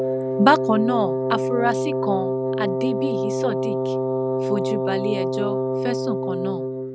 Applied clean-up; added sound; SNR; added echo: none; Wind instrument, woodwind instrument; -2 dB; none.